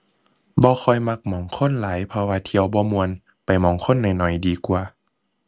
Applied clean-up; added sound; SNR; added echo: none; none; none; none.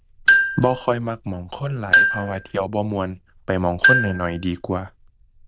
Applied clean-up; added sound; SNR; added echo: neural diffusion model UNIVERSE++.